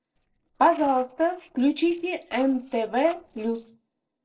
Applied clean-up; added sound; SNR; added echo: neural separator model SepFormer DNS4.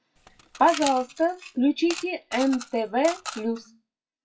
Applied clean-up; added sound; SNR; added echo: classical method WPE with log-MMSE.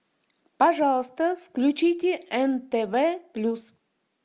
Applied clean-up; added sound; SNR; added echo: none; none; none; none.